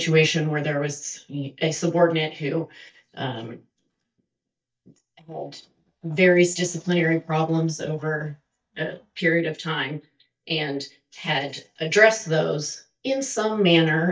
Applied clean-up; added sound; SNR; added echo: neural mask model DeepFilterNet 3.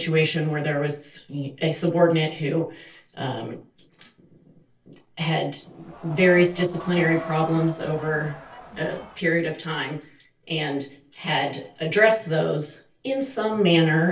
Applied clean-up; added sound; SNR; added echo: neural separator model SepFormer DNS4.